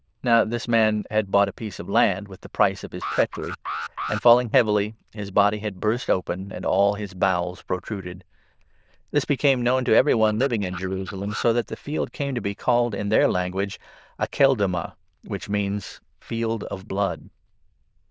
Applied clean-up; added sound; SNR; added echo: neural diffusion model UNIVERSE++.